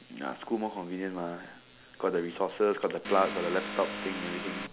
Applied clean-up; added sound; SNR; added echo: none; Vehicle; 6 dB; none.